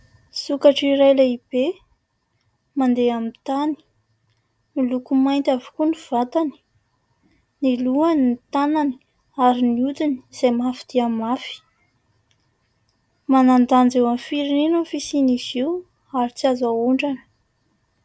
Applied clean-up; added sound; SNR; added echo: none; none; none; none.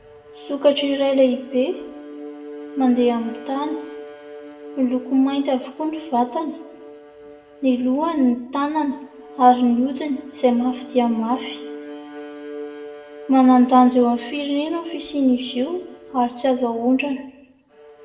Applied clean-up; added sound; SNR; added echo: none; Bowed string instrument; 17 dB; reverberation time 0.8 s.